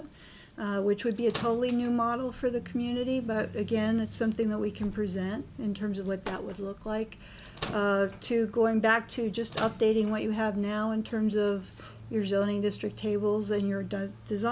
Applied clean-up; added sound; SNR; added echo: none; Microwave oven; 13 dB; none.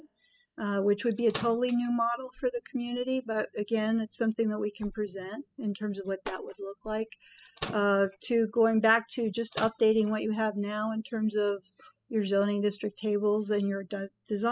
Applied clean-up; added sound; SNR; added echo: classical method spectral subtraction.